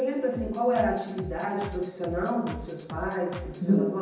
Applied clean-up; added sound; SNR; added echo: none; Drum kit; 13 dB; reverberation time 0.9 s.